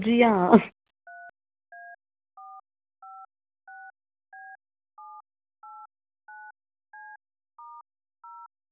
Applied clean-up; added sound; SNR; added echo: none; Telephone; 20 dB; none.